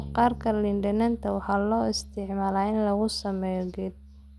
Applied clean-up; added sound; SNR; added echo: none; Bass guitar; 16 dB; none.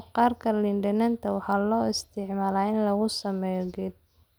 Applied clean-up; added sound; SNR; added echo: none; none; none; none.